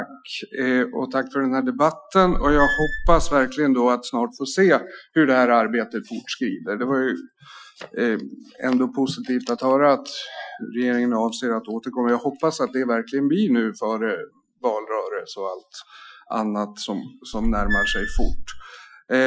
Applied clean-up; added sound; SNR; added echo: classical method Wiener filter.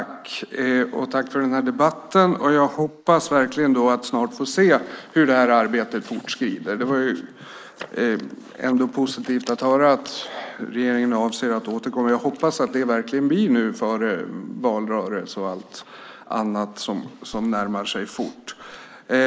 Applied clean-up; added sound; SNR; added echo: neural mask model Resemble Enhance denoiser.